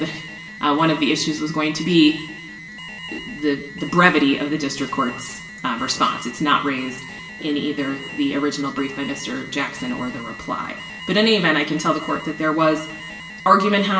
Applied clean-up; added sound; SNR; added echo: none; Alarm; 14 dB; reverberation time 0.7 s.